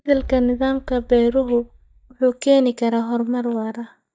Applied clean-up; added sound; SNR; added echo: neural mask model DeepFilterNet 3.